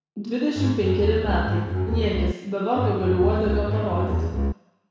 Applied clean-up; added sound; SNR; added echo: none; Bowed string instrument; -1 dB; reverberation time 1.1 s.